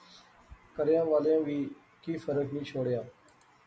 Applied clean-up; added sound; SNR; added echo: none; none; none; none.